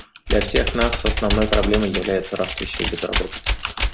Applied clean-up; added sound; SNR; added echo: none; Computer keyboard; 0 dB; none.